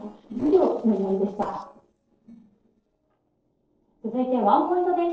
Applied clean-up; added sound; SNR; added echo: neural separator model SepFormer DNS4.